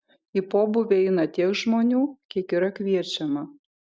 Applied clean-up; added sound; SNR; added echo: none; none; none; none.